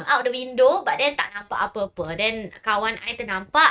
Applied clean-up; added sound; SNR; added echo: neural mask model RNNoise.